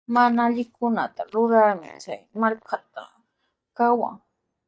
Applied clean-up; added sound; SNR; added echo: neural mask model DeepFilterNet 3.